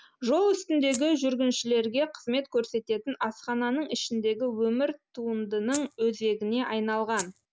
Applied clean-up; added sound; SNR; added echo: none; Rattle (instrument); 11 dB; none.